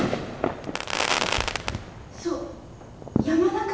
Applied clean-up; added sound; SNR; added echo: none; Fireworks; -2 dB; reverberation time 0.9 s.